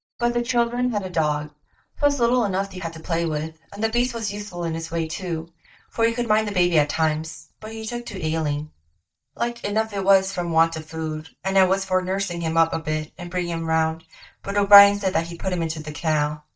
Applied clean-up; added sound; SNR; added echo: neural mask model DeepFilterNet 3.